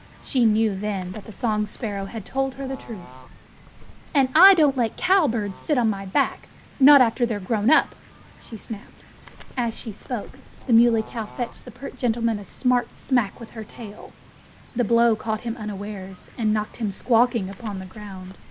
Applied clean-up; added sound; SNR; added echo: none; Bird / Fowl; 20 dB; none.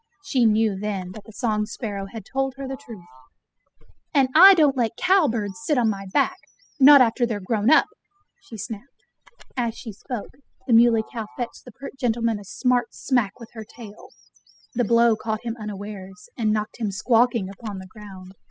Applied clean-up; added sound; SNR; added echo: classical method spectral subtraction.